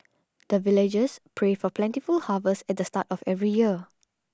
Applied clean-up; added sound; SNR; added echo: none; none; none; none.